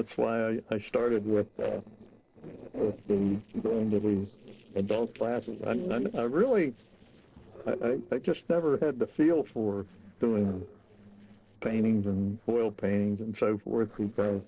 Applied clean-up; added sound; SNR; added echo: neural separator model SepFormer DNS4.